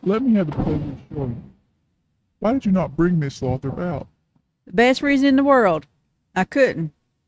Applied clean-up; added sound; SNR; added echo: neural mask model RNNoise.